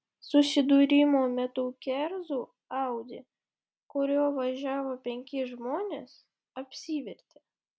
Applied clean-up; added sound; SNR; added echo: none; none; none; none.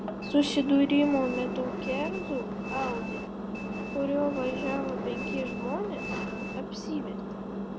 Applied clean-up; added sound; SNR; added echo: none; Engine + Train; 4 dB; none.